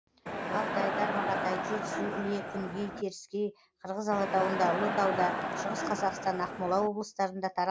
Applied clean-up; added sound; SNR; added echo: none; Crowd; 1 dB; none.